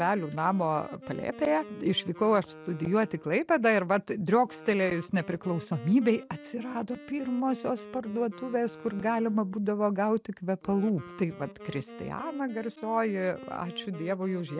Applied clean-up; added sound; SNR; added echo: none; Wind instrument, woodwind instrument; 18 dB; none.